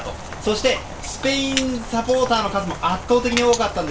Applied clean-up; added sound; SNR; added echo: none; Rain; 9 dB; reverberation time 0.3 s.